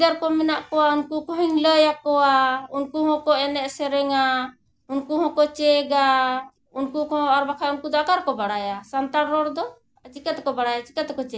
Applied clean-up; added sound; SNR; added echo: none; none; none; none.